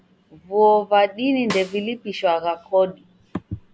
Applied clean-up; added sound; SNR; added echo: none; Snare drum; 15 dB; none.